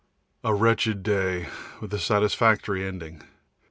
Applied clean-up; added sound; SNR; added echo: none; none; none; none.